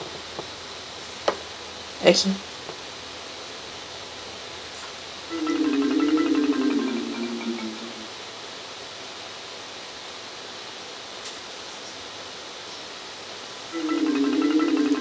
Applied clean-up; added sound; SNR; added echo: none; Marimba, xylophone; -3 dB; none.